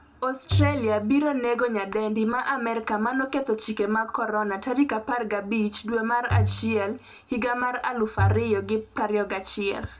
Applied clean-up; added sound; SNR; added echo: none; Bowed string instrument; 3 dB; reverberation time 0.2 s.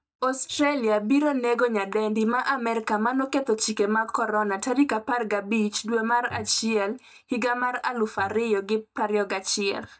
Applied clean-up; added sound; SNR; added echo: neural mask model DeepFilterNet 3.